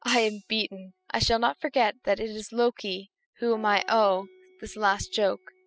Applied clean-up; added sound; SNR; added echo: classical method spectral subtraction.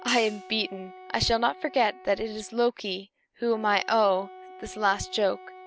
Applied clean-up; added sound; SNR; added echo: none; Hi-hat + Wind instrument, woodwind instrument; 17 dB; none.